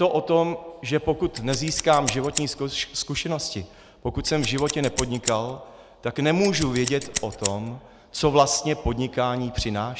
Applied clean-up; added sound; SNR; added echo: none; Scissors; 8 dB; none.